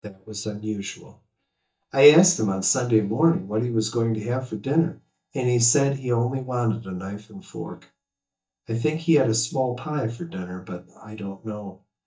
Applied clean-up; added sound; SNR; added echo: neural mask model DeepFilterNet 3.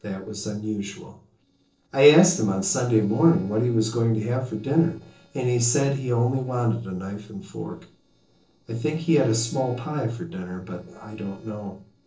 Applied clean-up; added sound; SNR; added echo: neural separator model SepFormer DNS4.